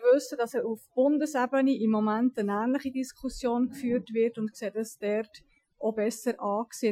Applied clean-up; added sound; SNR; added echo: classical method Wiener filter.